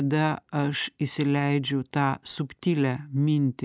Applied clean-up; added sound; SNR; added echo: none; none; none; none.